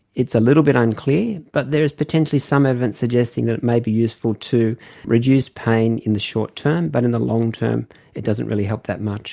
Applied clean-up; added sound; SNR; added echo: none; none; none; none.